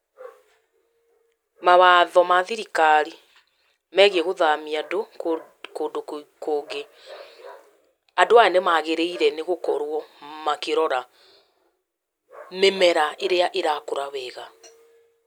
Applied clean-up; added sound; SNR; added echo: none; none; none; none.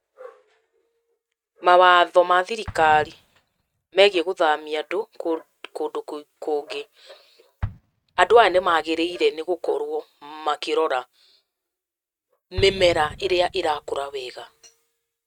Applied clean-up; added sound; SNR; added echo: neural mask model RNNoise.